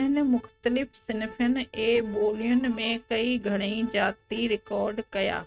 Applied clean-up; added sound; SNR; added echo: neural mask model RNNoise.